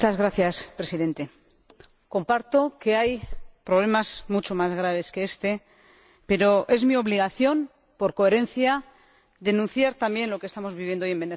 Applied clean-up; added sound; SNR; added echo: none; none; none; none.